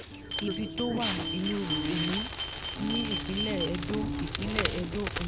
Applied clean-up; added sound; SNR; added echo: none; Glass + Crackle; -1 dB; none.